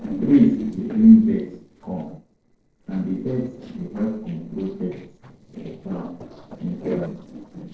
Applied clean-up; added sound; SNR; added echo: neural separator model SepFormer DNS4.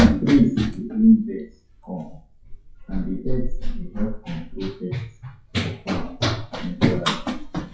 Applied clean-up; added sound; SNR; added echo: classical method WPE with log-MMSE.